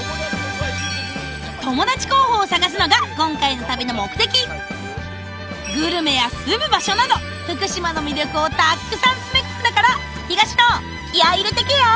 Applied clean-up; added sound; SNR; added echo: none; none; none; none.